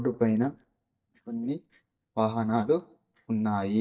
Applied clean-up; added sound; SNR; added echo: neural mask model DeepFilterNet 3.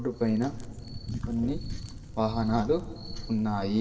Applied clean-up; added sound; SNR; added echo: none; Crackle; 13 dB; reverberation time 1.7 s.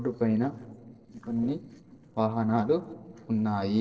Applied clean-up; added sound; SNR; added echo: neural separator model SepFormer DNS4.